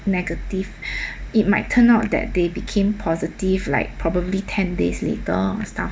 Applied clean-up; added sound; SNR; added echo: none; none; none; none.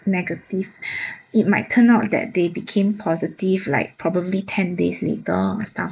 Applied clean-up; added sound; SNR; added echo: neural mask model Resemble Enhance denoiser.